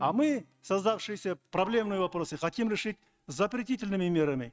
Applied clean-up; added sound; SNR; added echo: neural mask model RNNoise.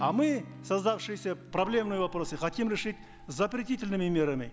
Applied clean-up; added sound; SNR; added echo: none; Gong + Acoustic guitar; 14 dB; none.